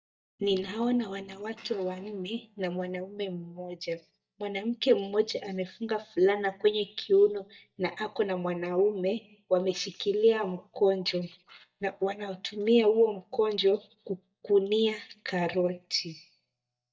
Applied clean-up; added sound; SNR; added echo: neural mask model DeepFilterNet 3.